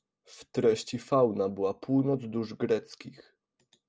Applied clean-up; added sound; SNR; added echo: none; none; none; none.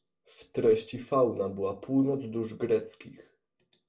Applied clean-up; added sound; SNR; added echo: none; none; none; reverberation time 0.2 s.